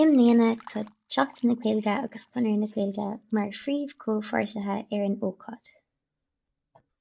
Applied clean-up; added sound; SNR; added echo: neural mask model DeepFilterNet 3.